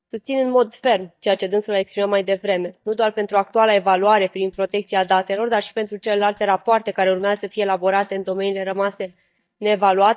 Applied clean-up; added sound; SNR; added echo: neural mask model DeepFilterNet 3.